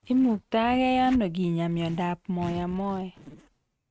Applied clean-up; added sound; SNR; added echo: neural mask model RNNoise.